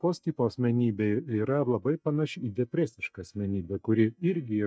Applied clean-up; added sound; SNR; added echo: neural mask model DeepFilterNet 3.